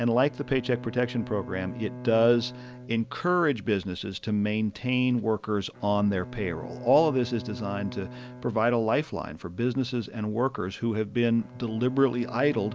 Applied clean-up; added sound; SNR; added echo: none; Bowed string instrument; 16 dB; none.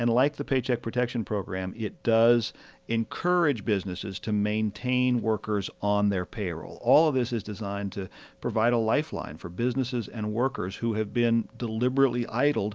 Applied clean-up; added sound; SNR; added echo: none; none; none; none.